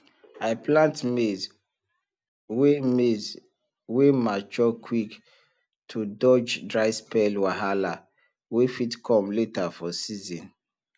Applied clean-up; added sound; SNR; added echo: none; none; none; none.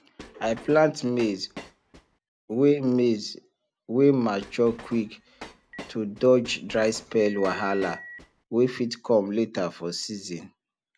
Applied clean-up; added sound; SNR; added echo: none; Telephone + Train; 18 dB; none.